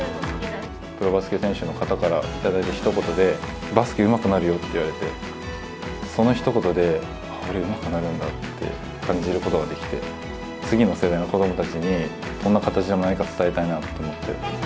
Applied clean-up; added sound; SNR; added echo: none; none; none; none.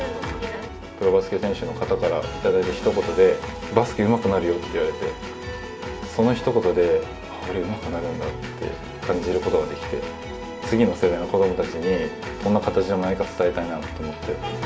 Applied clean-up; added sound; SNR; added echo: none; none; none; reverberation time 0.3 s.